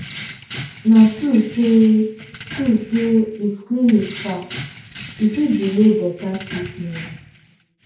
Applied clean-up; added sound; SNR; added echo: none; Keys jangling; 16 dB; reverberation time 0.6 s.